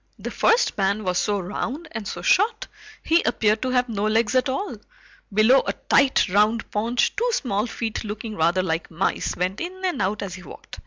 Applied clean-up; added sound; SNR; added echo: none; none; none; none.